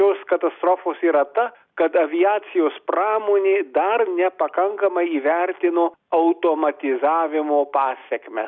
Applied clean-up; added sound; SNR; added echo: none; none; none; none.